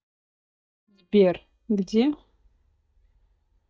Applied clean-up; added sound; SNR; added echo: neural mask model DeepFilterNet 3.